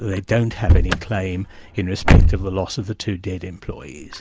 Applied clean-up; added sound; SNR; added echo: none; Slam / Car; -5 dB; none.